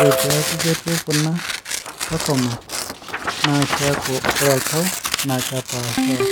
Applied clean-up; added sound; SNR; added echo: none; Ringtone + Tearing; 0 dB; none.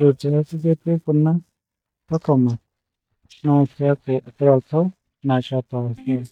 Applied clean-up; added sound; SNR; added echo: neural mask model DeepFilterNet 3.